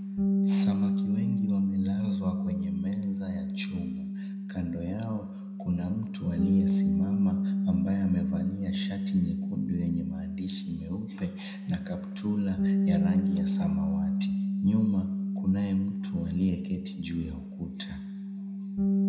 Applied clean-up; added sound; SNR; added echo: none; Bass guitar; -3 dB; reverberation time 0.7 s.